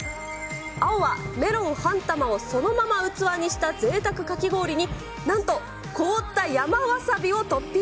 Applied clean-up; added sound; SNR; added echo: none; Knock; 14 dB; none.